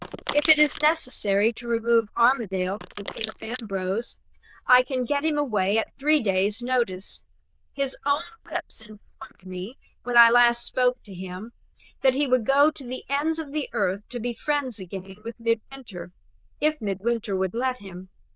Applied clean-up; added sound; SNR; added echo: neural diffusion model UNIVERSE++.